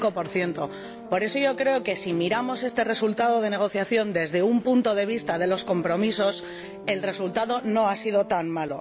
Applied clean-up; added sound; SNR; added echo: none; Piano; 15 dB; none.